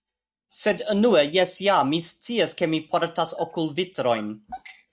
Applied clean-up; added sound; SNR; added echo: neural mask model DeepFilterNet 3.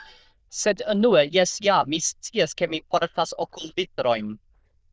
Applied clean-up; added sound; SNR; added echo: neural diffusion model UNIVERSE++.